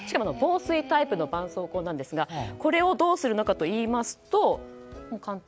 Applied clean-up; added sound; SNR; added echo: none; none; none; none.